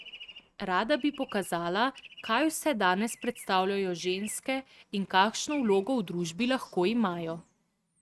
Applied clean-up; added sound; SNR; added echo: neural mask model RNNoise.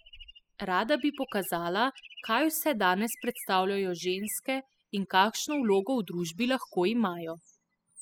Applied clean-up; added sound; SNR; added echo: classical method spectral subtraction.